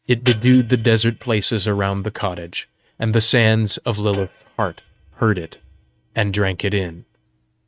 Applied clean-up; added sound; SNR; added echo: neural mask model RNNoise.